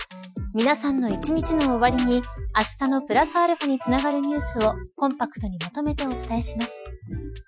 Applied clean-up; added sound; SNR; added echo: classical method Wiener filter.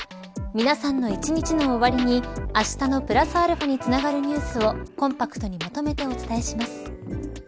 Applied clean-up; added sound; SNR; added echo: none; Electric guitar; 10 dB; none.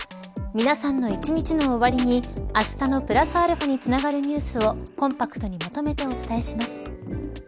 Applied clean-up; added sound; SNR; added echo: none; none; none; none.